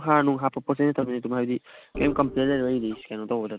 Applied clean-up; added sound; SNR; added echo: none; Organ; 10 dB; none.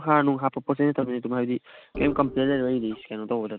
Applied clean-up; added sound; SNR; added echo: neural mask model RNNoise.